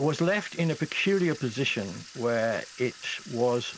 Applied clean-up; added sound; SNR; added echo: none; Sink (filling or washing) / Water tap, faucet; 19 dB; none.